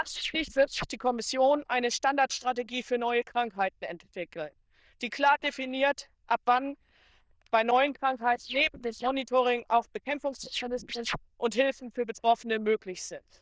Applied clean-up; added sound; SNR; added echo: neural diffusion model UNIVERSE++.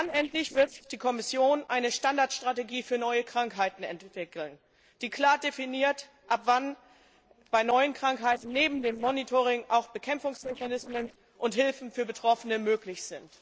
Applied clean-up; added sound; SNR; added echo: neural separator model SepFormer DNS4.